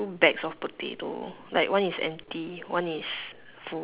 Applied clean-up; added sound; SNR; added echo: none; none; none; none.